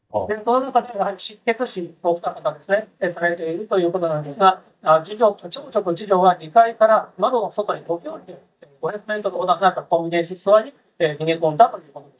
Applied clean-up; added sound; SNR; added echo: neural mask model DeepFilterNet 3.